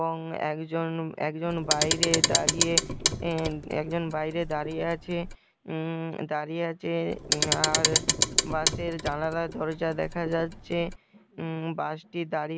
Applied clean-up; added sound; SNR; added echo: none; Clock; -1 dB; none.